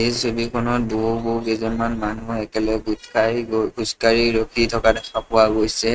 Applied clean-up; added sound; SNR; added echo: neural mask model RNNoise.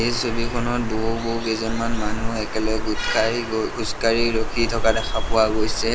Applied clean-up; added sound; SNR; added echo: none; Water; 0 dB; none.